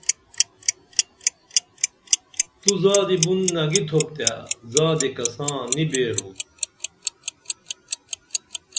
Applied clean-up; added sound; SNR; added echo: none; Clock; 1 dB; none.